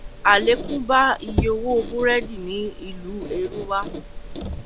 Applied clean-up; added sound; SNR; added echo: none; Squeak; 7 dB; none.